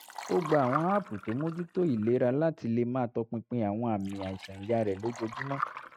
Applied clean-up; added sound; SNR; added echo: neural mask model RNNoise.